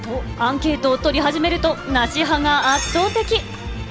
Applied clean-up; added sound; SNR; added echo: none; none; none; none.